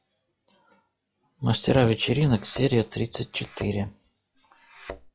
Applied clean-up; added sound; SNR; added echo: classical method log-MMSE.